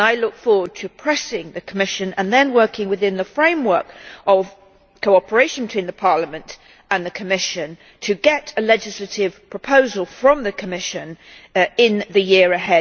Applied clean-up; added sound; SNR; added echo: none; none; none; none.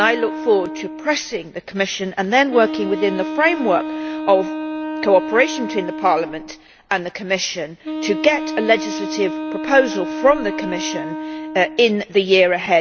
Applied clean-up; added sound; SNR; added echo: none; Wind instrument, woodwind instrument; 8 dB; none.